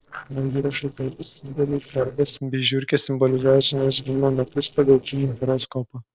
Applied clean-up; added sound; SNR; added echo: neural separator model SepFormer DNS4.